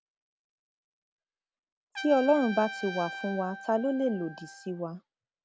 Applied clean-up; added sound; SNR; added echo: none; Trumpet; 13 dB; none.